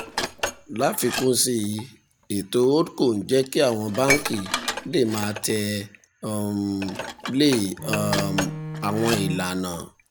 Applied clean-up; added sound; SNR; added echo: none; Bowed string instrument + Dishes, pots, and pans; 7 dB; none.